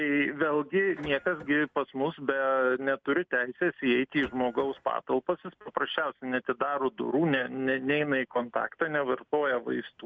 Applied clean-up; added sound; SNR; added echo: none; Printer; 20 dB; none.